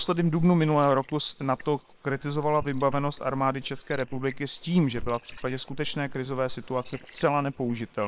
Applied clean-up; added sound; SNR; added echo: neural separator model SepFormer WHAM!.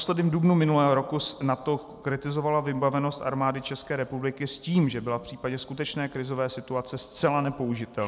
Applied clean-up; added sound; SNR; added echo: none; none; none; none.